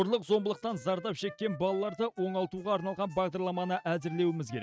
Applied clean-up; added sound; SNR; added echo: neural mask model RNNoise.